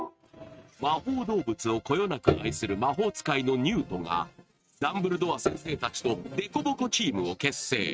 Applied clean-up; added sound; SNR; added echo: neural mask model RNNoise.